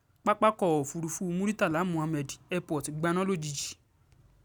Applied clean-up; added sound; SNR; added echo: none; none; none; none.